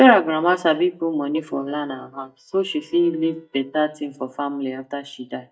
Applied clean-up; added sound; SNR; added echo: neural mask model DeepFilterNet 3.